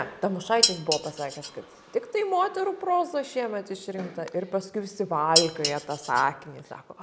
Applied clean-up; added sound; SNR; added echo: none; Dishes, pots, and pans; 1 dB; none.